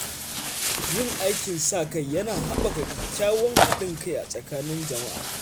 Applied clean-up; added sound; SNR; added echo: none; Tearing; 0 dB; none.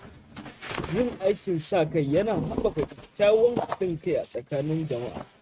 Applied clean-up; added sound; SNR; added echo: neural mask model RNNoise.